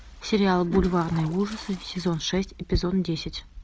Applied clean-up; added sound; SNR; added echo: none; Toilet flush; 17 dB; none.